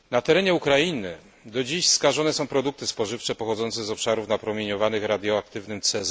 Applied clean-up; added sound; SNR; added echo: none; none; none; none.